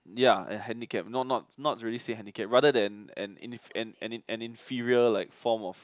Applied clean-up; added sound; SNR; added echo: none; none; none; none.